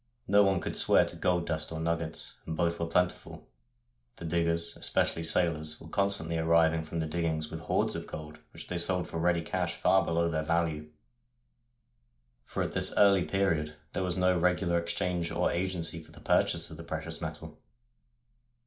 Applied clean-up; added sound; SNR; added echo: none; none; none; reverberation time 0.3 s.